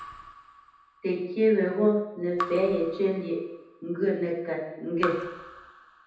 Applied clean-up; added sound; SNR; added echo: none; Raindrop / Drip; 13 dB; reverberation time 0.8 s.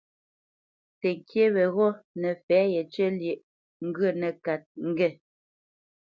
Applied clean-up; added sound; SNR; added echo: none; none; none; none.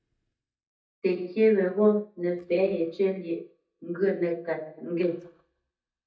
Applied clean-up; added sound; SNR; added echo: neural mask model DeepFilterNet 3.